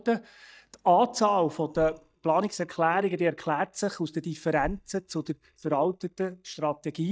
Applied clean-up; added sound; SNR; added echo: neural mask model DeepFilterNet 3.